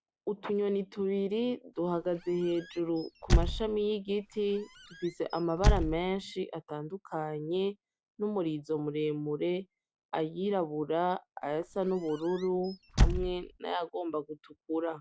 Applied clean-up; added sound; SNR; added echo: none; Squeak / Slam; -1 dB; none.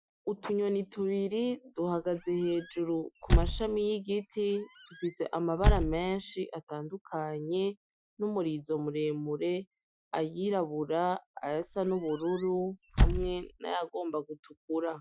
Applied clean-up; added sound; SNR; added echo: classical method Wiener filter.